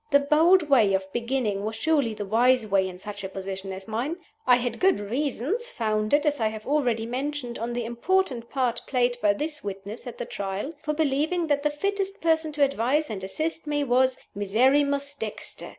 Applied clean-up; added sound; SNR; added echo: none; none; none; none.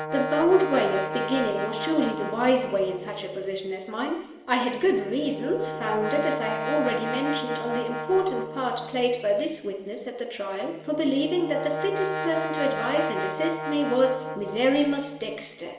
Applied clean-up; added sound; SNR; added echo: none; Brass instrument; 7 dB; reverberation time 1.3 s.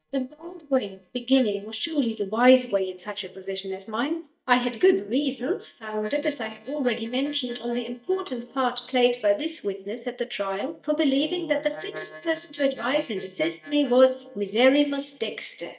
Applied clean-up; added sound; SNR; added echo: neural mask model DeepFilterNet 3.